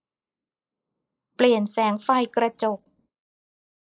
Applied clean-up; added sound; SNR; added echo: neural mask model Resemble Enhance denoiser.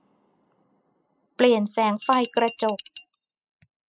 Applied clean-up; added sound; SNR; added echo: classical method spectral subtraction.